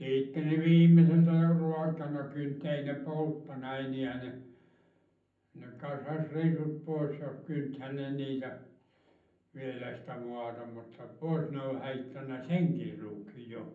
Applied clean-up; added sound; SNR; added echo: none; none; none; reverberation time 0.6 s.